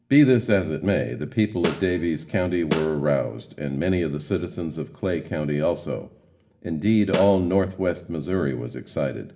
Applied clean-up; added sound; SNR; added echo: none; Snare drum; 10 dB; reverberation time 0.6 s.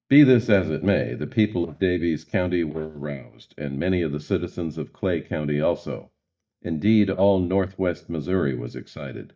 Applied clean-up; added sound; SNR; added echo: neural mask model DeepFilterNet 3.